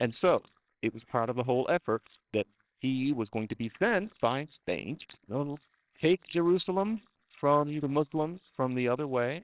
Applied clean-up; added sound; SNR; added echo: neural separator model SepFormer WHAMR!.